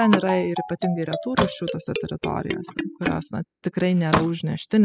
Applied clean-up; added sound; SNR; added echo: classical method spectral subtraction.